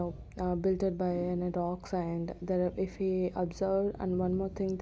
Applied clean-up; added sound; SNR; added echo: none; none; none; none.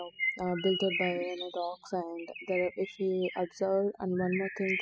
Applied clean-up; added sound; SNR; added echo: classical method spectral subtraction.